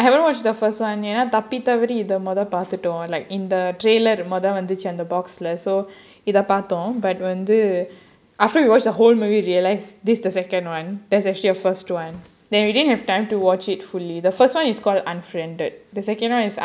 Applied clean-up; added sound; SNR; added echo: none; none; none; none.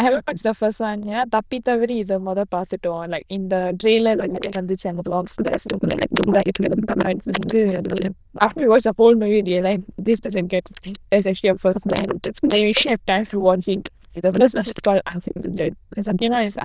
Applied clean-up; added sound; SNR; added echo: neural diffusion model UNIVERSE++.